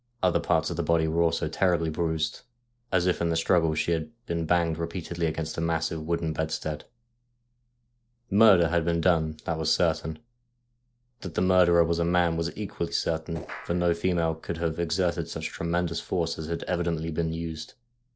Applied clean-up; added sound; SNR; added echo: neural separator model SepFormer DNS4.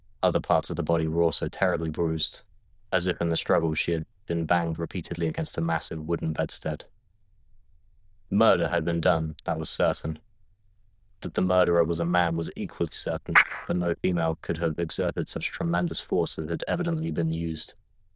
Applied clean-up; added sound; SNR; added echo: neural diffusion model UNIVERSE++.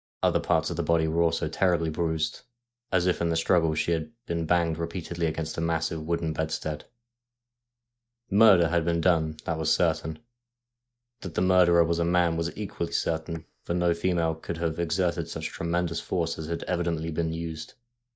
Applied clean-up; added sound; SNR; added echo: neural mask model DeepFilterNet 3.